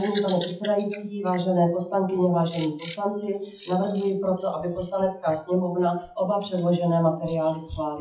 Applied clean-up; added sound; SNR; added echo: classical method WPE with log-MMSE.